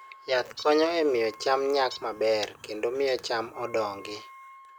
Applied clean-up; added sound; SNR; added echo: none; Bird + Wind instrument, woodwind instrument; 20 dB; none.